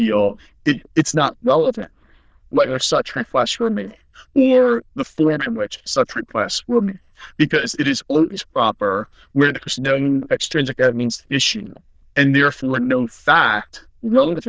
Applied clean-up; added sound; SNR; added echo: neural diffusion model UNIVERSE++.